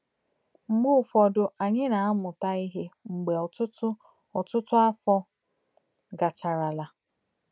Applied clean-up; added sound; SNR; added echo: none; none; none; none.